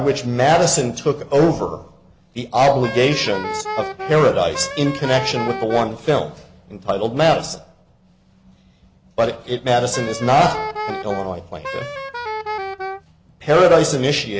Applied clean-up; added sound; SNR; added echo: none; Wind instrument, woodwind instrument; 9 dB; none.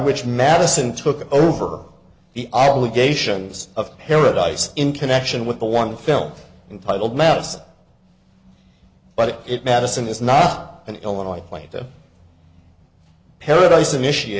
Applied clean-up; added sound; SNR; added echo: none; none; none; none.